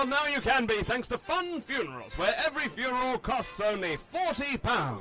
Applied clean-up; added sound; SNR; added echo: none; none; none; none.